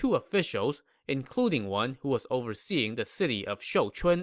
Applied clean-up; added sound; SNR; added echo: none; none; none; none.